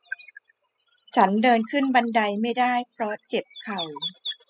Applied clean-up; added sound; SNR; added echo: classical method spectral subtraction.